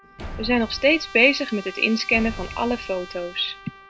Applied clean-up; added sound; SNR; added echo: none; Slam + Trumpet; 14 dB; none.